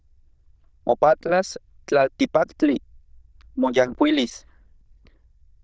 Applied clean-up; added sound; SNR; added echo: neural diffusion model UNIVERSE++.